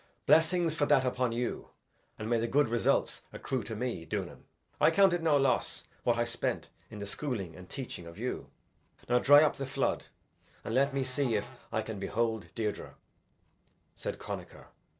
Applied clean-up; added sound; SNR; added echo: neural separator model SepFormer DNS4.